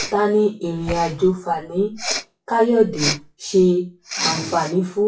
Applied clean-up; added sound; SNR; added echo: classical method WPE with log-MMSE.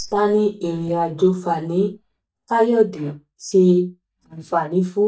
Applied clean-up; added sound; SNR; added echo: neural mask model DeepFilterNet 3.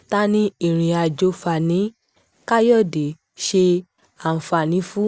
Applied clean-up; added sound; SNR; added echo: none; none; none; none.